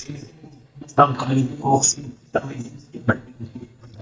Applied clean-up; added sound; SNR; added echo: neural mask model DeepFilterNet 3.